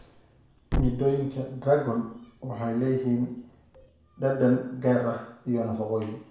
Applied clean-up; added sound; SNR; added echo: none; Thump, thud; 11 dB; reverberation time 0.7 s.